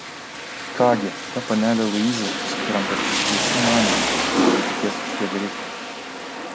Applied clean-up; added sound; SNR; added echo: none; Rain; -1 dB; none.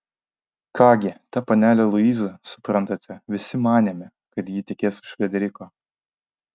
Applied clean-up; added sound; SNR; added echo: none; none; none; none.